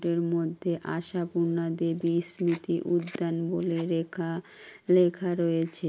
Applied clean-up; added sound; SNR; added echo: none; none; none; none.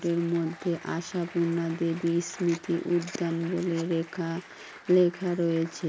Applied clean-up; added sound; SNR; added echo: none; Applause; 19 dB; none.